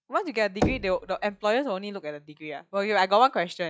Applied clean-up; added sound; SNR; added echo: classical method log-MMSE.